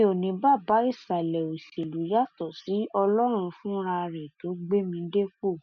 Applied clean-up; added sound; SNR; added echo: none; none; none; none.